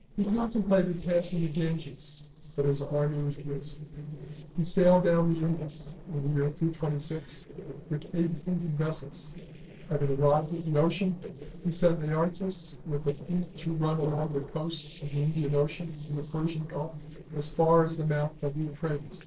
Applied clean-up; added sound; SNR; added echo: neural separator model SepFormer DNS4.